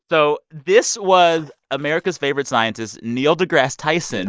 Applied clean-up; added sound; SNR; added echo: neural mask model DeepFilterNet 3.